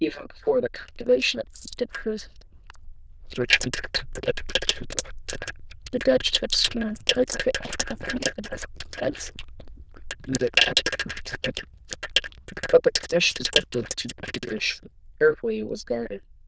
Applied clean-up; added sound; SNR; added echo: neural diffusion model UNIVERSE++.